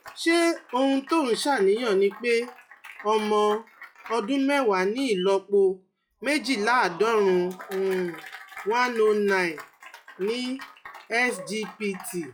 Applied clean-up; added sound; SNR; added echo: classical method log-MMSE.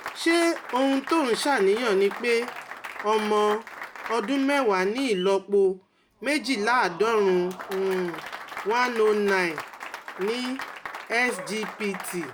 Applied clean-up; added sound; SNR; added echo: none; Applause; 13 dB; none.